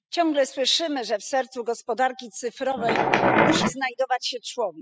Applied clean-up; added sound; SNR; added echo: classical method spectral subtraction.